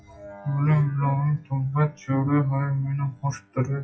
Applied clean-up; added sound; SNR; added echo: classical method WPE with log-MMSE.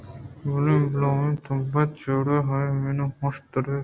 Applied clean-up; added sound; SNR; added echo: none; none; none; none.